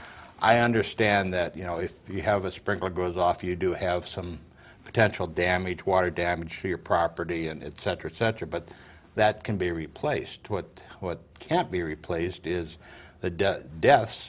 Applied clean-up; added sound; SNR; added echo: none; none; none; none.